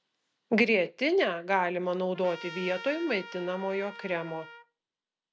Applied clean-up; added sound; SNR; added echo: none; Trumpet; 15 dB; none.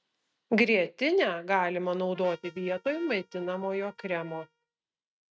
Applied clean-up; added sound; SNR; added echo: neural mask model RNNoise.